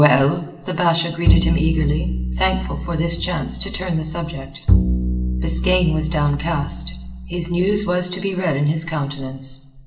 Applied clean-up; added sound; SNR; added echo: none; Bowed string instrument; 0 dB; reverberation time 0.8 s.